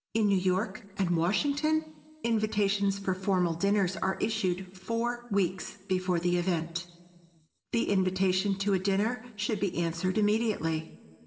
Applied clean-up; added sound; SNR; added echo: none; none; none; reverberation time 2.9 s.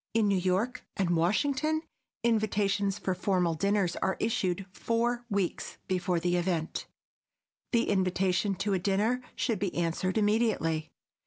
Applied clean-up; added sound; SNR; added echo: none; none; none; none.